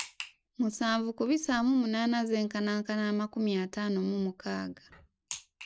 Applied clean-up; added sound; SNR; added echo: none; none; none; none.